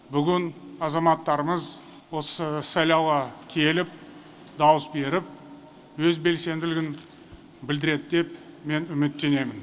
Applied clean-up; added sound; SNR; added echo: none; none; none; none.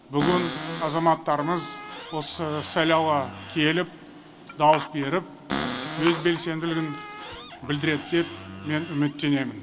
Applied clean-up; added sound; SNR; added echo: none; Cupboard open or close + Glass; 9 dB; none.